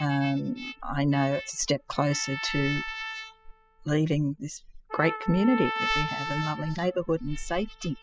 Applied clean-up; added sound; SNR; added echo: classical method spectral subtraction.